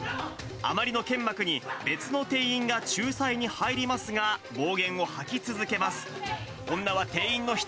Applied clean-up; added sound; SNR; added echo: none; none; none; none.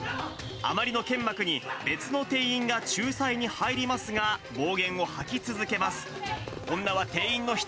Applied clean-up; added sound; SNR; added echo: none; Fireworks; 18 dB; none.